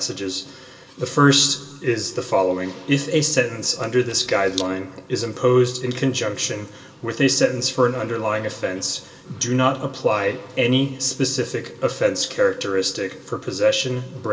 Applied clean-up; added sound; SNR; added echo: none; Camera; 13 dB; reverberation time 0.7 s.